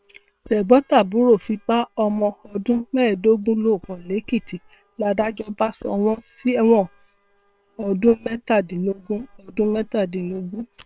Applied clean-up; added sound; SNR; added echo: neural separator model SepFormer WHAM!.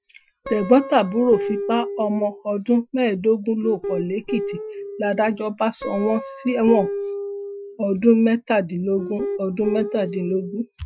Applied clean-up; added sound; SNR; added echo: classical method Wiener filter.